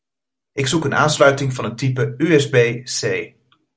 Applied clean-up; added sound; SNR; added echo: none; none; none; none.